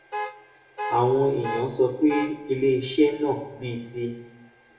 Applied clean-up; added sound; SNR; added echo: none; Alarm / Car; 9 dB; reverberation time 1.0 s.